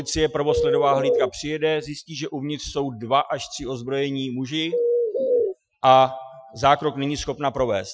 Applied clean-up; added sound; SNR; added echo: classical method Wiener filter.